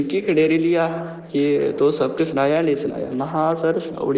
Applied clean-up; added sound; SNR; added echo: neural separator model SepFormer DNS4.